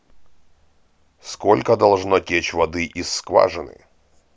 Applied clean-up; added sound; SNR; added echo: none; none; none; none.